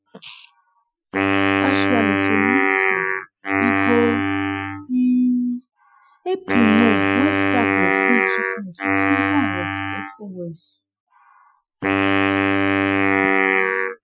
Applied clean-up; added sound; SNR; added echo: classical method Wiener filter.